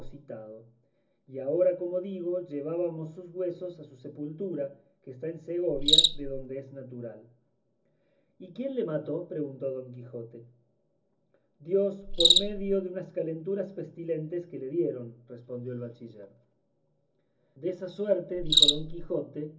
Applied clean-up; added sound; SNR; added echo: none; Cricket; 0 dB; reverberation time 0.4 s.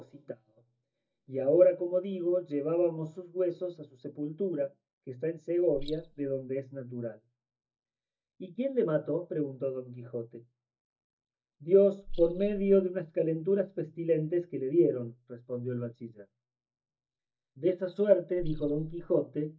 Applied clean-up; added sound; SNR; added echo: neural mask model DeepFilterNet 3.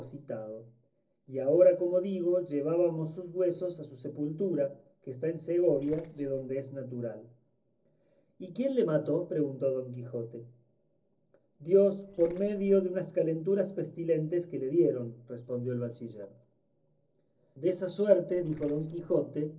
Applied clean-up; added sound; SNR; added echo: neural separator model SepFormer DNS4.